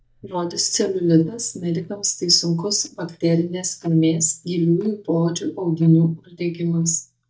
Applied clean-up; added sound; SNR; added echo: neural mask model DeepFilterNet 3.